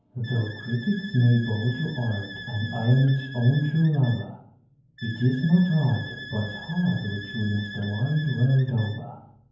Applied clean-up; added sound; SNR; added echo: none; Wind instrument, woodwind instrument; 16 dB; reverberation time 0.9 s.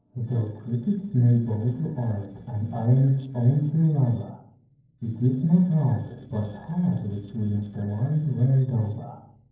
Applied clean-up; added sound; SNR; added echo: neural separator model SepFormer DNS4.